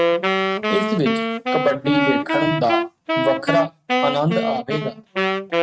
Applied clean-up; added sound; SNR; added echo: neural mask model RNNoise.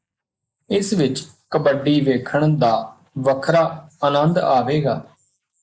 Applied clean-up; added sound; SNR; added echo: neural mask model Resemble Enhance denoiser.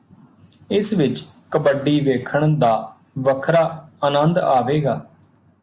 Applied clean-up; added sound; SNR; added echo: none; none; none; none.